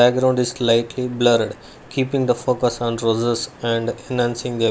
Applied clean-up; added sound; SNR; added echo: none; none; none; none.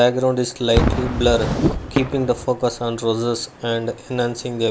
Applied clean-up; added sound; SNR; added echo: none; Whoosh, swoosh, swish / Fireworks; 4 dB; none.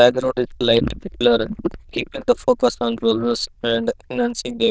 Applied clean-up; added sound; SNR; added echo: neural diffusion model UNIVERSE++.